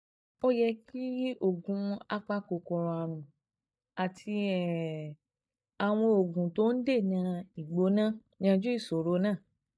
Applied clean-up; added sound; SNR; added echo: neural mask model DeepFilterNet 3.